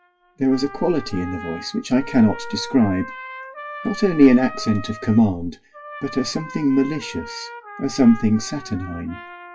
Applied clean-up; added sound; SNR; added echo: classical method WPE with log-MMSE.